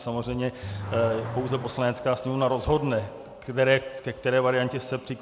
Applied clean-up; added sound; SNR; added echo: none; Accelerating, revving, vroom / Car; 13 dB; none.